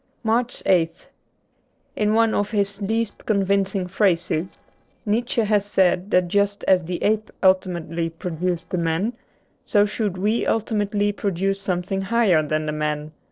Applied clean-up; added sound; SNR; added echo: neural separator model SepFormer DNS4.